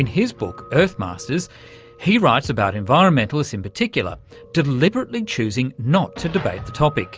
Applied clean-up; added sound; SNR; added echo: none; none; none; none.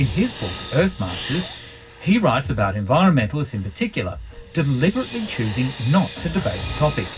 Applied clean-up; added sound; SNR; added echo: none; Hiss; 4 dB; reverberation time 0.4 s.